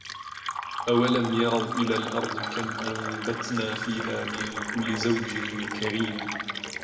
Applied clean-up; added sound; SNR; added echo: none; Fill (with liquid); 5 dB; reverberation time 1.7 s.